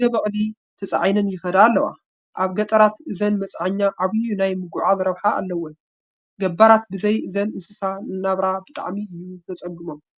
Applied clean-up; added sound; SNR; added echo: none; none; none; none.